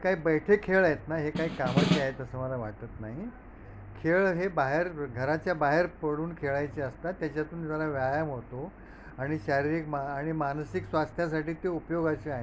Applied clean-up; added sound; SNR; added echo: none; Snare drum; 0 dB; none.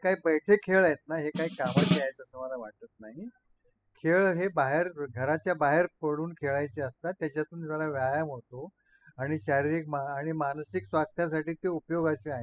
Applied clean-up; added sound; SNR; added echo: classical method spectral subtraction.